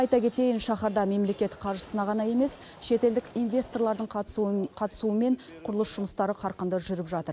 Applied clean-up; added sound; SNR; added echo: none; none; none; none.